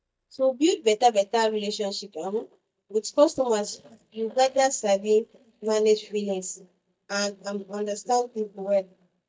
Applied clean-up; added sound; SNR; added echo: neural mask model DeepFilterNet 3.